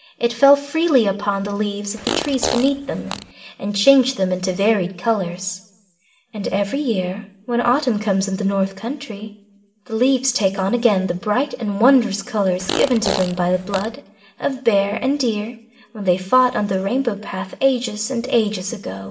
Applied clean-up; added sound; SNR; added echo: none; Fart; 6 dB; reverberation time 0.7 s.